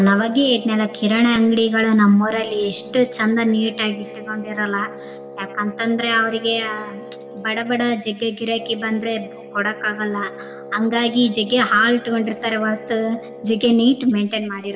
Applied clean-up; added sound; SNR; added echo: none; Wind instrument, woodwind instrument; 17 dB; reverberation time 2.1 s.